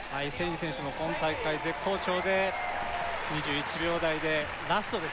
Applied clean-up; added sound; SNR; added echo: none; Livestock, farm animals, working animals; 16 dB; none.